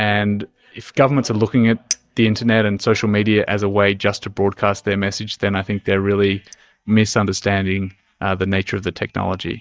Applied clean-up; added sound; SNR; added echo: neural mask model DeepFilterNet 3.